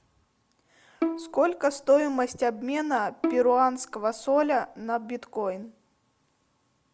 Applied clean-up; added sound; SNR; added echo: none; Bowed string instrument; 8 dB; none.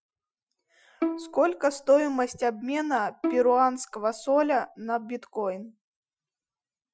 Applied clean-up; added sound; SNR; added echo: classical method Wiener filter.